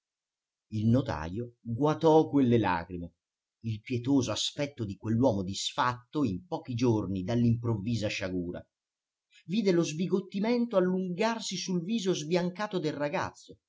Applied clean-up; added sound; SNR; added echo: none; none; none; none.